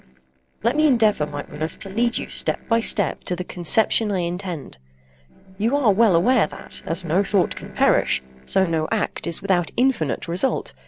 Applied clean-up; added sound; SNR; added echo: neural separator model SepFormer DNS4.